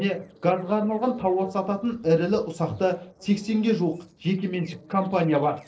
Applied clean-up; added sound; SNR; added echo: neural separator model SepFormer DNS4.